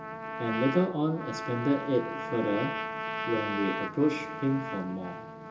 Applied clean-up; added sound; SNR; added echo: none; Trumpet; 6 dB; reverberation time 0.2 s.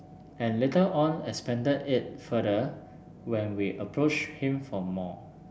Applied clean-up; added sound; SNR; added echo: none; none; none; none.